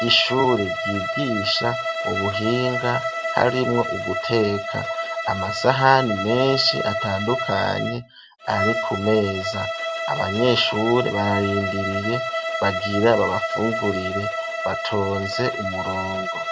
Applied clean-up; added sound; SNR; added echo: none; Bowed string instrument; 3 dB; none.